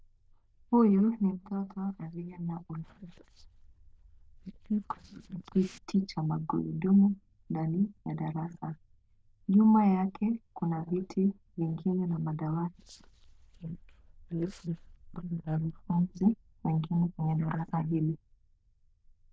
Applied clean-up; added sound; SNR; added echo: neural diffusion model UNIVERSE++.